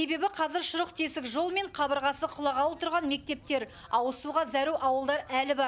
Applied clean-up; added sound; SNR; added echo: none; none; none; none.